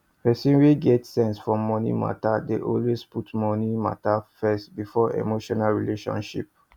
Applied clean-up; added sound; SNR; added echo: none; none; none; none.